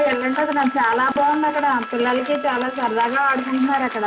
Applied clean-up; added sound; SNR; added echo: none; Applause + Harmonica; 11 dB; none.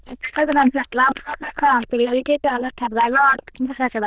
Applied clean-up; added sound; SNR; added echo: neural diffusion model UNIVERSE++.